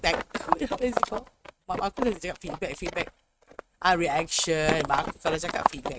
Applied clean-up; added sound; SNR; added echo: neural mask model RNNoise.